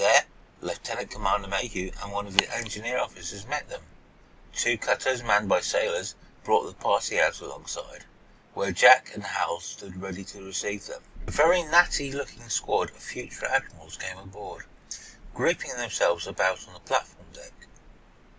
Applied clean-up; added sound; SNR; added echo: none; Thunder; 18 dB; none.